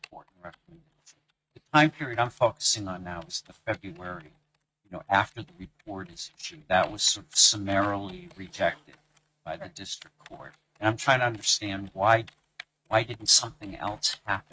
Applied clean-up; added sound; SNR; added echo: neural mask model RNNoise.